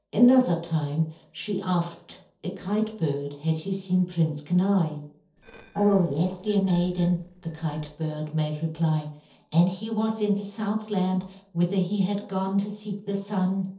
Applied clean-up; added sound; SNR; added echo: neural separator model SepFormer DNS4.